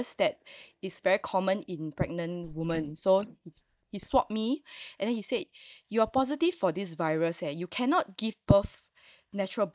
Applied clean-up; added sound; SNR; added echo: neural mask model DeepFilterNet 3.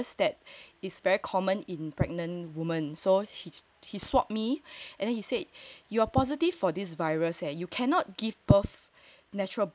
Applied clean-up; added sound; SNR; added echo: none; none; none; none.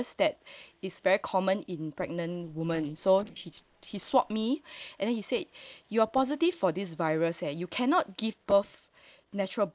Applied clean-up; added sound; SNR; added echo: neural separator model SepFormer DNS4.